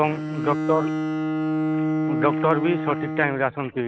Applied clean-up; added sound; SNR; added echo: none; Bowed string instrument; 1 dB; none.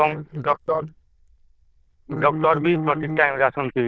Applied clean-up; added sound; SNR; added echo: neural diffusion model UNIVERSE++.